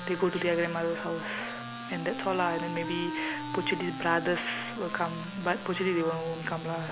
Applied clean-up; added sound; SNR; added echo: none; Wind instrument, woodwind instrument; 8 dB; none.